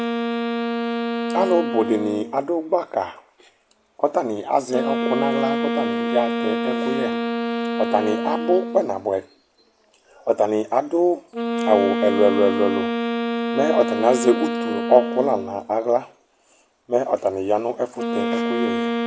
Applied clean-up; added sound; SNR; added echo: none; Wind instrument, woodwind instrument; 3 dB; none.